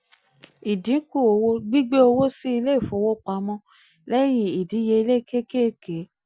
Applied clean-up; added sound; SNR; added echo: none; none; none; none.